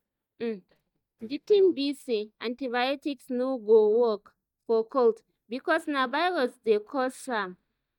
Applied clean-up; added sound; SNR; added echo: neural mask model DeepFilterNet 3.